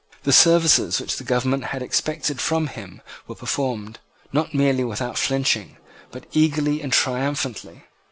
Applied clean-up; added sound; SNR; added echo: none; none; none; none.